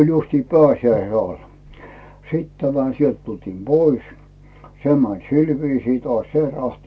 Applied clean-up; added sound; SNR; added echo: none; none; none; none.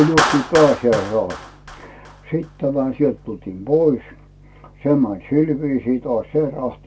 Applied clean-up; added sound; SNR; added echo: none; Clapping; 10 dB; none.